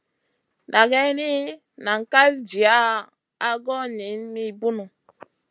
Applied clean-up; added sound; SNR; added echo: none; none; none; none.